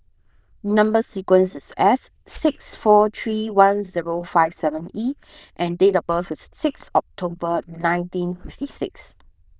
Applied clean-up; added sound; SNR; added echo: neural diffusion model UNIVERSE++.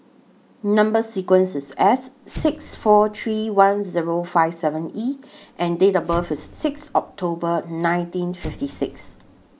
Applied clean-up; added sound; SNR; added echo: none; Explosion; 17 dB; none.